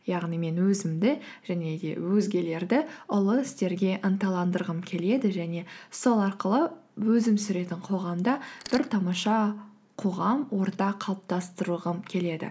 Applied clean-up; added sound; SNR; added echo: neural mask model Resemble Enhance denoiser.